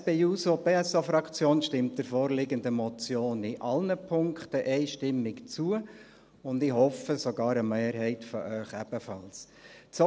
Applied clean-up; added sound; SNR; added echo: none; none; none; none.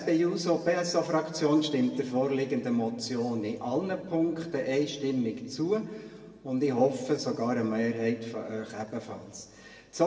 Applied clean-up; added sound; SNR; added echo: none; none; none; reverberation time 1.3 s.